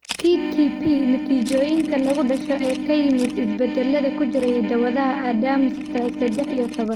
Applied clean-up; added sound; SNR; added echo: neural mask model RNNoise.